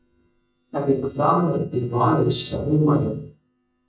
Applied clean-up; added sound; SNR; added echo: neural mask model DeepFilterNet 3.